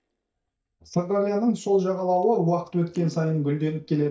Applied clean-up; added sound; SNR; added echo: neural mask model DeepFilterNet 3.